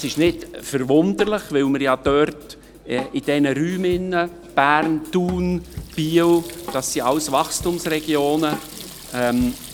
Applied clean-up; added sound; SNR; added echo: none; Drum kit + Sink (filling or washing) / Water tap, faucet; 16 dB; none.